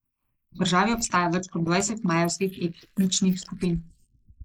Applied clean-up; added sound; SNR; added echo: neural mask model Resemble Enhance denoiser.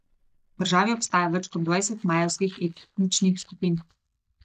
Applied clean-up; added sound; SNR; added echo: neural mask model DeepFilterNet 3.